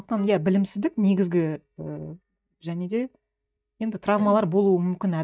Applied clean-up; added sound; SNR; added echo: neural mask model DeepFilterNet 3.